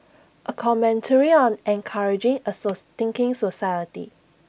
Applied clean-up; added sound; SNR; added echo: none; none; none; none.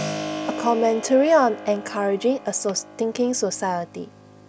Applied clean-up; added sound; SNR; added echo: none; Keyboard (musical); 11 dB; none.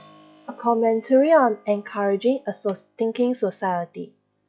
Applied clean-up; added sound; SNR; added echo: classical method log-MMSE.